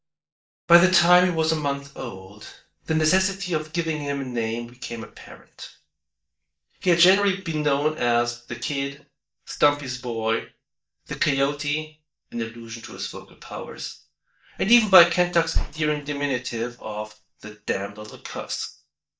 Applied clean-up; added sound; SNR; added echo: neural mask model DeepFilterNet 3.